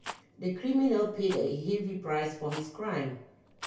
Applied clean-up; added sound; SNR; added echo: none; Rattle; 17 dB; reverberation time 0.2 s.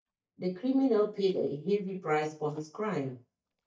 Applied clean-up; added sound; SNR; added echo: neural mask model DeepFilterNet 3.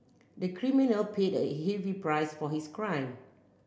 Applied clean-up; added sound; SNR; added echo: none; none; none; none.